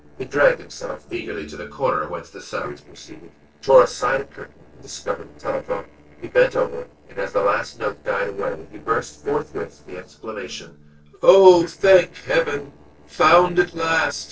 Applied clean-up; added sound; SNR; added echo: neural separator model SepFormer DNS4.